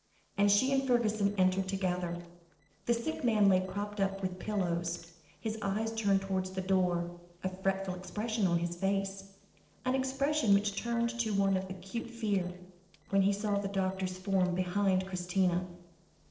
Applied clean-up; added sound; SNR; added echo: neural separator model SepFormer DNS4.